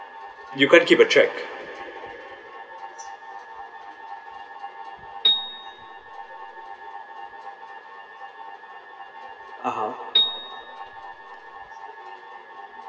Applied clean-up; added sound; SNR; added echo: none; Piano; 0 dB; none.